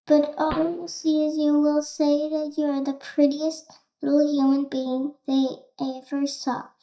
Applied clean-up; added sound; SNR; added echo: neural mask model DeepFilterNet 3.